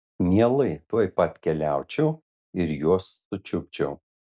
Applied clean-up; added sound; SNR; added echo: none; none; none; none.